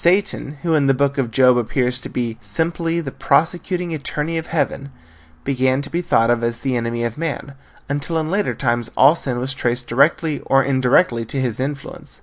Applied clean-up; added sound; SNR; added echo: none; none; none; none.